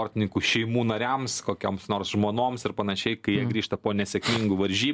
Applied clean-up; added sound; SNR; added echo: none; none; none; none.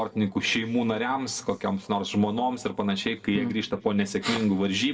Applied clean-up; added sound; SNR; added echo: none; none; none; reverberation time 0.7 s.